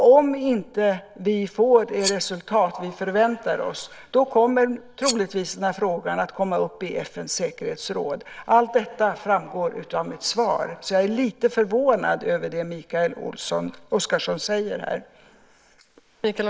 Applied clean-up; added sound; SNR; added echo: neural mask model Resemble Enhance denoiser.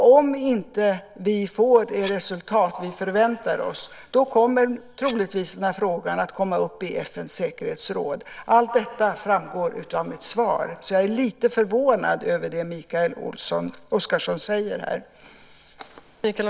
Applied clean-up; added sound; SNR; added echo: none; Cutlery, silverware; 10 dB; none.